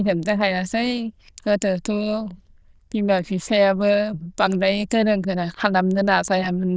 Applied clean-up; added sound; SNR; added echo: neural diffusion model UNIVERSE++.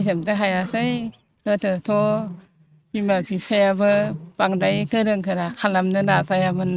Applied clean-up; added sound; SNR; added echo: neural mask model RNNoise.